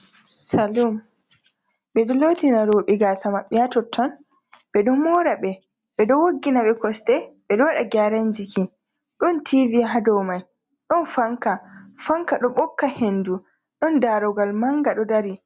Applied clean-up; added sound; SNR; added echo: none; none; none; none.